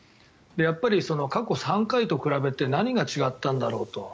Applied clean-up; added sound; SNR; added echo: none; none; none; none.